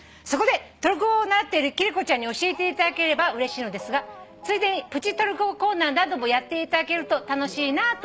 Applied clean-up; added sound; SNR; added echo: none; none; none; none.